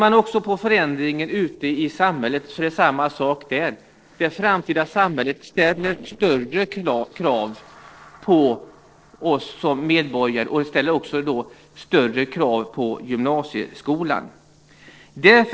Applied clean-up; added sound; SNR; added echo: neural separator model SepFormer DNS4.